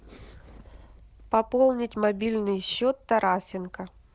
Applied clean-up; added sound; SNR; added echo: none; none; none; none.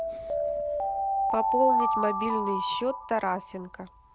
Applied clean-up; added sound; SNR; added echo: none; Alarm; -3 dB; none.